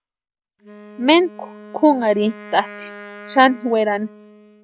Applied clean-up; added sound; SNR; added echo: none; Wind instrument, woodwind instrument; 19 dB; none.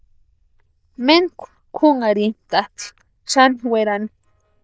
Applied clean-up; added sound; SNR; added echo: neural diffusion model UNIVERSE++.